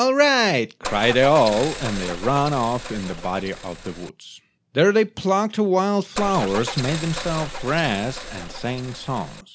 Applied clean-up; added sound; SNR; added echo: none; Car; 10 dB; none.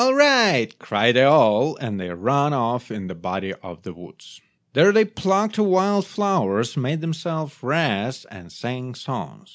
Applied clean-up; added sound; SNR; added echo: none; none; none; none.